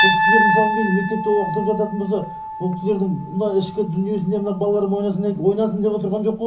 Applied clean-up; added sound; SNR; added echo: none; Piano; 3 dB; reverberation time 0.5 s.